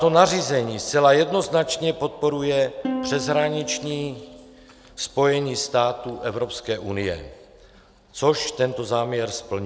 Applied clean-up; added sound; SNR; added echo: none; Plucked string instrument; 12 dB; none.